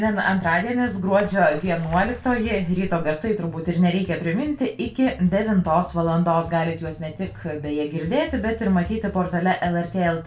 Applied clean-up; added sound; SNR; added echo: none; Splash, splatter; 14 dB; reverberation time 0.3 s.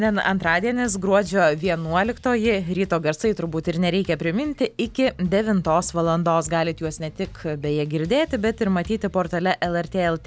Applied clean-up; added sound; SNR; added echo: none; none; none; none.